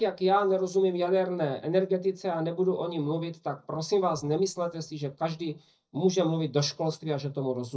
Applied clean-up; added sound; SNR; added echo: neural mask model DeepFilterNet 3.